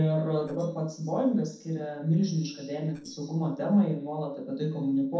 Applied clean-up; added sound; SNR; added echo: neural separator model SepFormer DNS4.